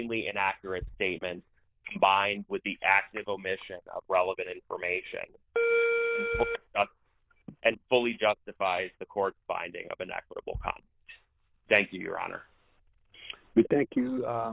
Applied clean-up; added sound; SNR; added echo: neural diffusion model UNIVERSE++.